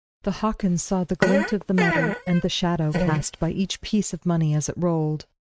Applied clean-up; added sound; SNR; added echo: neural mask model RNNoise.